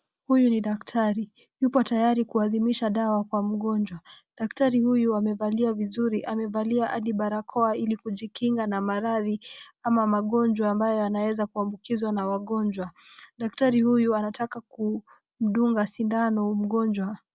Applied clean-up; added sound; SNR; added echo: none; none; none; none.